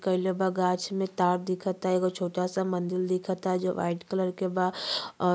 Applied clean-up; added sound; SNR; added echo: none; none; none; none.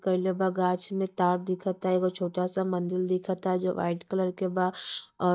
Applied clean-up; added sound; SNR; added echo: neural mask model DeepFilterNet 3.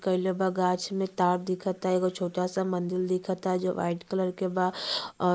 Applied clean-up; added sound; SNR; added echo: neural mask model Resemble Enhance denoiser.